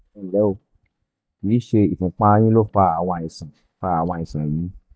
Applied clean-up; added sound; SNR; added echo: neural mask model DeepFilterNet 3.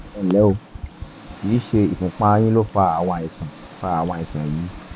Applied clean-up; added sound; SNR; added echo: none; Engine + Fill (with liquid); 16 dB; none.